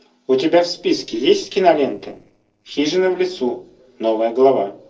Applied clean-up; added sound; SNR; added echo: neural separator model SepFormer DNS4.